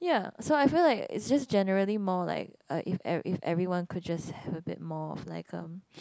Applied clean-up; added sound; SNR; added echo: none; none; none; none.